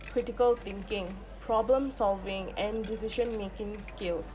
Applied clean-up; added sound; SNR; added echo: none; Coin (dropping); 19 dB; none.